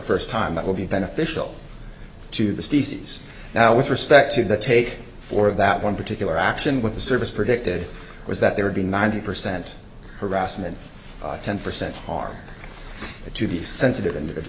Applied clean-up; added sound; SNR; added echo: none; none; none; none.